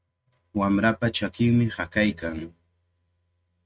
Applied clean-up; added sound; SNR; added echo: neural mask model RNNoise.